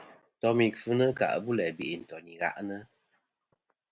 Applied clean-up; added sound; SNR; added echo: none; none; none; none.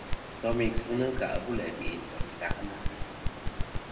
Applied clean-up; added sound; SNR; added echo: none; Crackle; -1 dB; reverberation time 1.8 s.